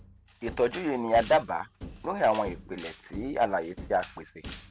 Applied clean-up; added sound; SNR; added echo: none; Camera + Thump, thud; 16 dB; none.